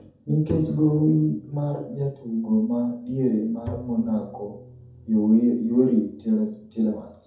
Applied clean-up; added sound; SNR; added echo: none; Bowed string instrument; 18 dB; reverberation time 0.5 s.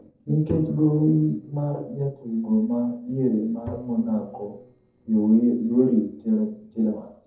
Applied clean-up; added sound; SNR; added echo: neural separator model SepFormer DNS4.